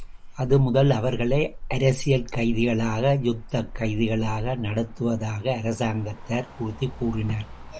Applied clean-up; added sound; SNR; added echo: none; Motor vehicle (road); 9 dB; none.